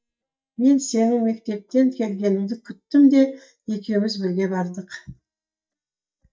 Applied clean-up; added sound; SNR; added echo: neural mask model DeepFilterNet 3.